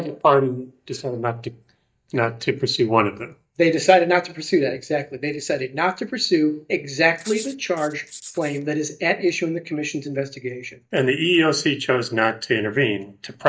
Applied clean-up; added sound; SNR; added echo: neural mask model DeepFilterNet 3.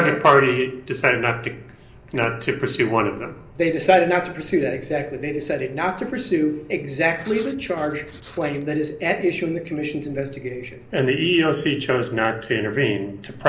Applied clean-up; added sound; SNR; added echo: none; Writing; 17 dB; reverberation time 0.5 s.